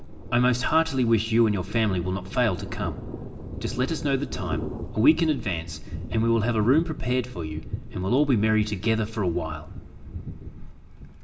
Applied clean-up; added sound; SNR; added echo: none; Thunder; 11 dB; reverberation time 1.8 s.